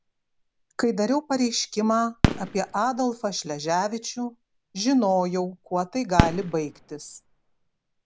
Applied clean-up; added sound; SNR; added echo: none; Fireworks; 6 dB; none.